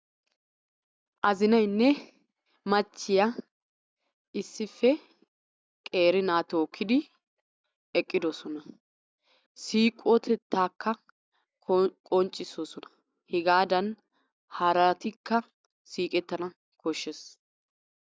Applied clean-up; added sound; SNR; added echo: none; none; none; none.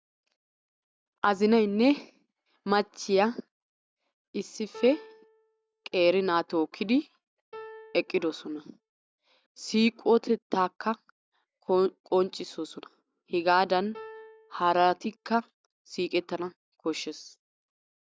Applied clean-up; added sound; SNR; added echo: none; Piano; 19 dB; none.